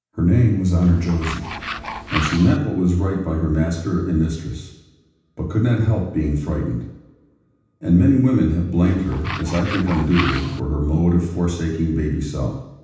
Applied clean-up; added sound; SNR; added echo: none; Tools; 9 dB; reverberation time 0.9 s.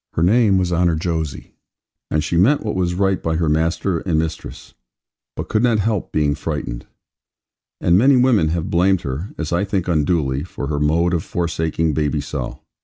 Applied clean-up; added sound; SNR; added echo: none; none; none; none.